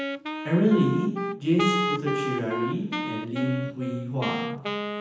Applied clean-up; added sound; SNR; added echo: none; Wind instrument, woodwind instrument; 4 dB; reverberation time 0.9 s.